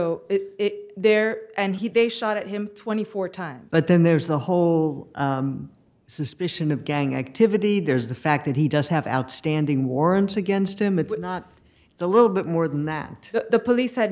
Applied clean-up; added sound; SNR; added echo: none; none; none; none.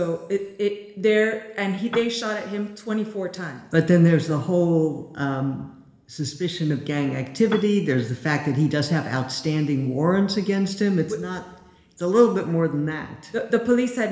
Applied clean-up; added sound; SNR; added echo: none; Piano; 11 dB; reverberation time 1.0 s.